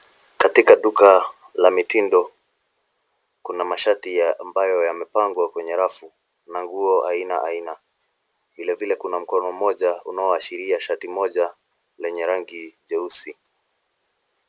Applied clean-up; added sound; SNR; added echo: none; none; none; none.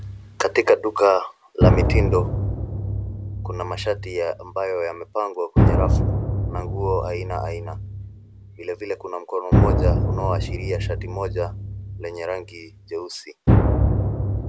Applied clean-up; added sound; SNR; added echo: none; Drum; -4 dB; none.